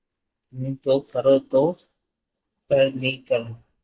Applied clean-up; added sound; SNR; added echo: neural mask model DeepFilterNet 3.